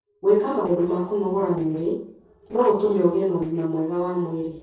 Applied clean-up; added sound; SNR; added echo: neural separator model SepFormer DNS4.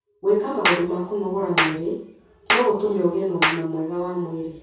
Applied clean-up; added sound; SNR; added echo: none; Clapping; 3 dB; reverberation time 0.6 s.